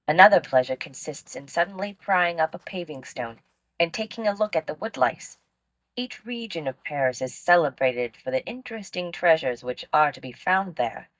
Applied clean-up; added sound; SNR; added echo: neural mask model DeepFilterNet 3.